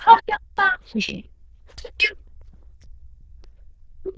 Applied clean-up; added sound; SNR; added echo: neural diffusion model UNIVERSE++.